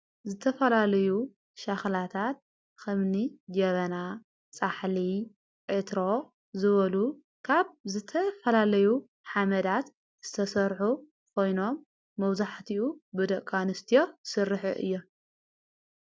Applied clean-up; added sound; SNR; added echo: none; none; none; none.